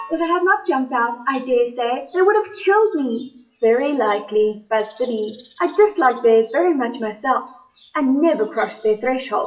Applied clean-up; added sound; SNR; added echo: classical method WPE with log-MMSE.